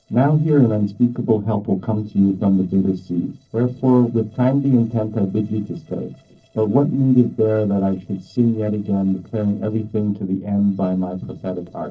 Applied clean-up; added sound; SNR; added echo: neural separator model SepFormer DNS4.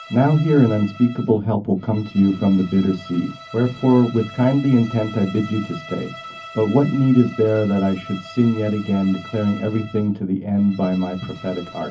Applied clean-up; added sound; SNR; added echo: none; Bowed string instrument; 19 dB; reverberation time 0.3 s.